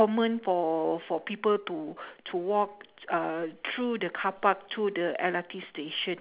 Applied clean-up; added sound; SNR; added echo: none; none; none; none.